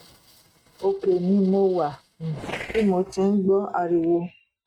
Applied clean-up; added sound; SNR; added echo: neural mask model RNNoise.